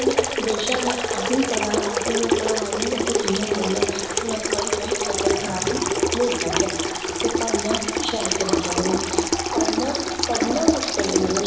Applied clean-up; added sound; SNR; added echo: none; Sink (filling or washing) / Water tap, faucet; -3 dB; reverberation time 1.0 s.